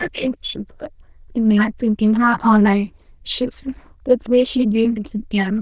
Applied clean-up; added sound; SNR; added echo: neural diffusion model UNIVERSE++.